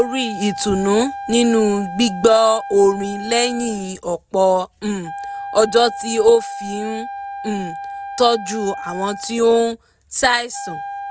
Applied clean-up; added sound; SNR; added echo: none; Wind instrument, woodwind instrument; 12 dB; none.